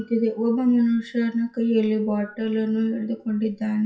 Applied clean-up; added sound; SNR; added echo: classical method WPE with log-MMSE.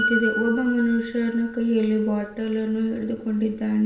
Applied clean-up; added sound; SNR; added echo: none; Piano; 9 dB; reverberation time 0.7 s.